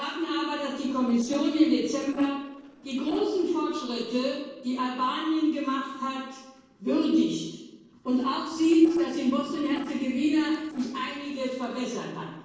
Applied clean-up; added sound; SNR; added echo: neural separator model SepFormer DNS4.